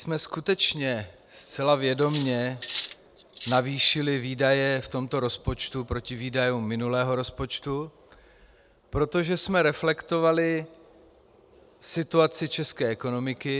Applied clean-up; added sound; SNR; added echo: none; Cutlery, silverware; 5 dB; none.